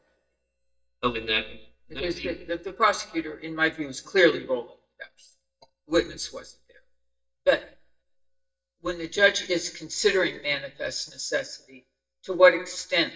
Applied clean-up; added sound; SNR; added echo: neural mask model DeepFilterNet 3.